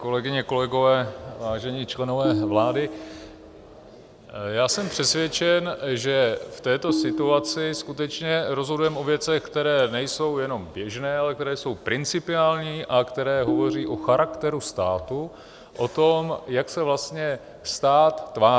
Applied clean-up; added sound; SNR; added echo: none; Tabla; 8 dB; none.